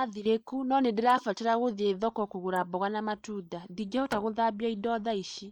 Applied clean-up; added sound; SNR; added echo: neural mask model Resemble Enhance denoiser.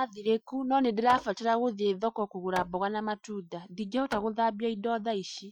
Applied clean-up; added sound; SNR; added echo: classical method Wiener filter.